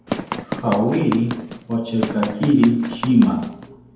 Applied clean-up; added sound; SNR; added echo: none; Run; 9 dB; reverberation time 2.1 s.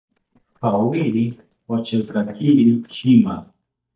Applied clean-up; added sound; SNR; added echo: neural mask model DeepFilterNet 3.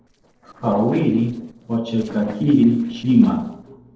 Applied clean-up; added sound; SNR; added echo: neural separator model SepFormer DNS4.